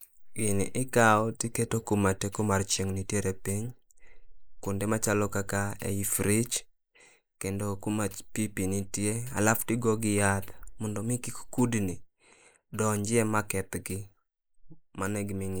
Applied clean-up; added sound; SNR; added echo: neural mask model Resemble Enhance denoiser.